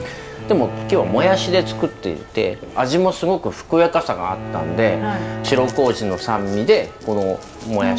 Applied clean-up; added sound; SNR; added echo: none; Bowed string instrument; 12 dB; none.